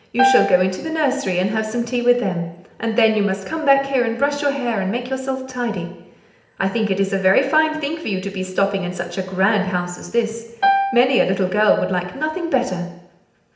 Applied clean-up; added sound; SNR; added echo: none; Piano; 2 dB; reverberation time 0.8 s.